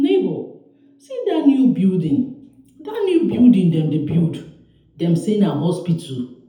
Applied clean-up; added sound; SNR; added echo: none; none; none; reverberation time 0.7 s.